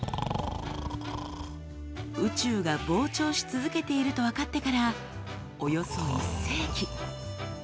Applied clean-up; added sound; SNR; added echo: none; Breathing; 8 dB; none.